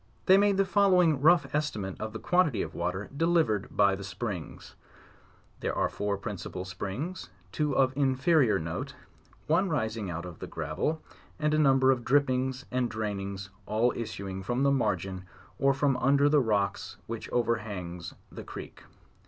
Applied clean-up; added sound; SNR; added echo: none; none; none; none.